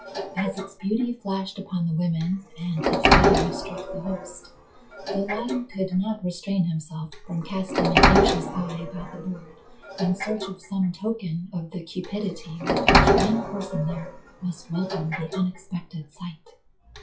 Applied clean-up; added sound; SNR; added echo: classical method WPE with log-MMSE.